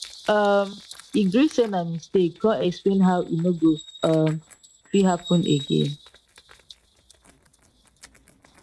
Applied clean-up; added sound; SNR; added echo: neural mask model RNNoise.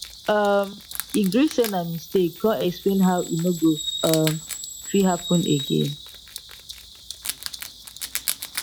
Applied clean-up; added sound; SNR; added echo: none; Bird vocalization, bird call, bird song + Wild animals; 10 dB; none.